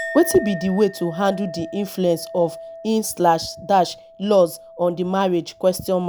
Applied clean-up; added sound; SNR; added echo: none; Chink, clink; 15 dB; none.